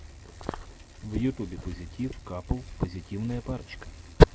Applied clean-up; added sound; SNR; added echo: none; Bicycle; 17 dB; none.